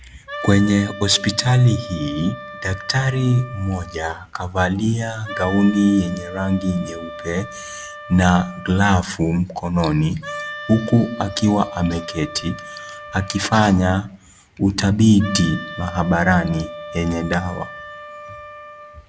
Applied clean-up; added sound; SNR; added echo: none; Wind instrument, woodwind instrument; 15 dB; none.